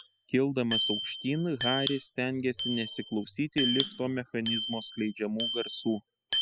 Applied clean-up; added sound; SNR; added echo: classical method spectral subtraction.